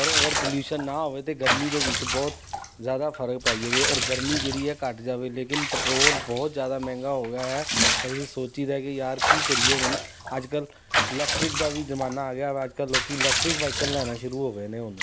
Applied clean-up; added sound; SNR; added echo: none; Bathtub (filling or washing) / Water / Liquid; -2 dB; none.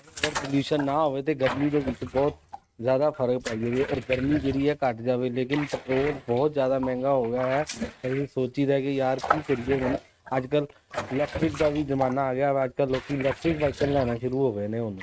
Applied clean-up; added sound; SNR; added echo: neural mask model RNNoise.